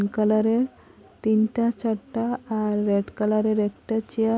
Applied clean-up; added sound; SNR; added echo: none; none; none; none.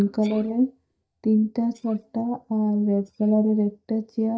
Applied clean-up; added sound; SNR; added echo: neural mask model DeepFilterNet 3.